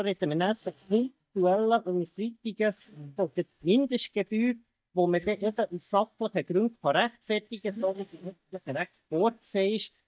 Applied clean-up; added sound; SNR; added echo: neural mask model DeepFilterNet 3.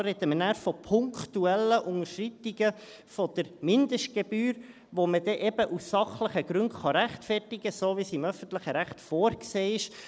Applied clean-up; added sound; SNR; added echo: none; none; none; none.